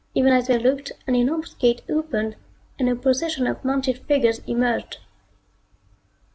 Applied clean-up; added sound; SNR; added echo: none; none; none; none.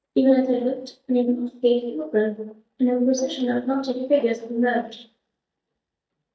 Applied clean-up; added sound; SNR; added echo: neural mask model DeepFilterNet 3.